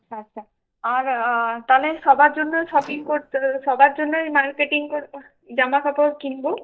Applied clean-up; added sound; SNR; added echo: neural mask model DeepFilterNet 3.